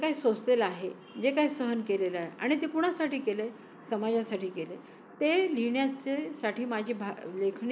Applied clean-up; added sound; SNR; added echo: none; none; none; none.